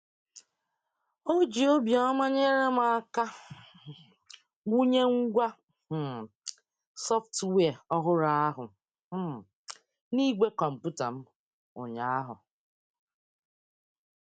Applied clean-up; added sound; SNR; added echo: none; none; none; none.